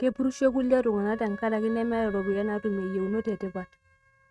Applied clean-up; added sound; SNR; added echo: neural mask model RNNoise.